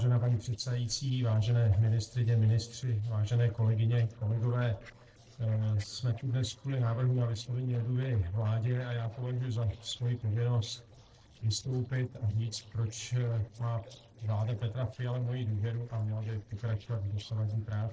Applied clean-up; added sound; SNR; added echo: neural separator model SepFormer DNS4.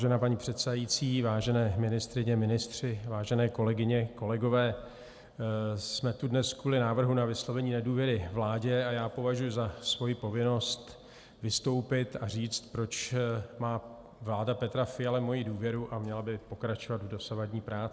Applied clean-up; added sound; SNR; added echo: none; none; none; none.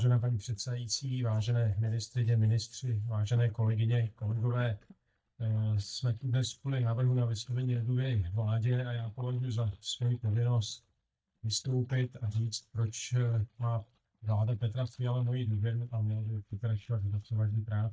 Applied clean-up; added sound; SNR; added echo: neural mask model DeepFilterNet 3.